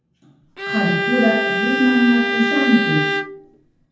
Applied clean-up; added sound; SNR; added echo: none; Bowed string instrument; 1 dB; reverberation time 0.9 s.